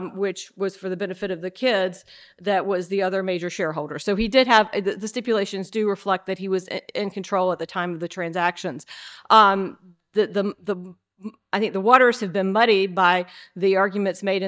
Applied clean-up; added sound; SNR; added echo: neural mask model DeepFilterNet 3.